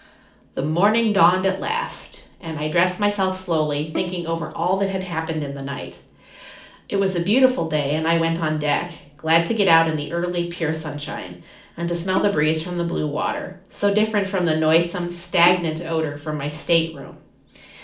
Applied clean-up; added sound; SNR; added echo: none; Bowed string instrument; 14 dB; reverberation time 0.4 s.